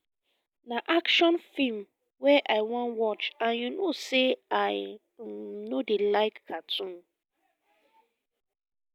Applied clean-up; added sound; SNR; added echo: none; none; none; none.